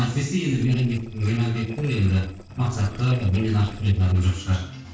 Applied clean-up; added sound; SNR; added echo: neural separator model SepFormer DNS4.